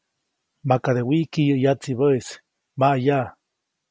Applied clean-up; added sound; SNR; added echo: none; none; none; none.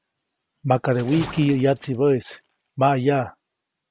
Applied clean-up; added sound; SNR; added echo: none; Splash, splatter; 16 dB; none.